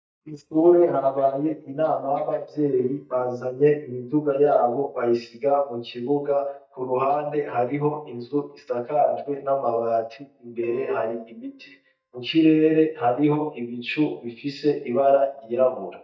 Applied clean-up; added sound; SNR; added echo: neural mask model DeepFilterNet 3.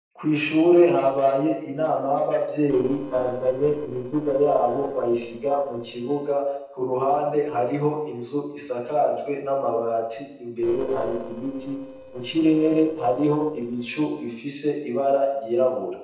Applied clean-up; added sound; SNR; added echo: neural separator model SepFormer DNS4.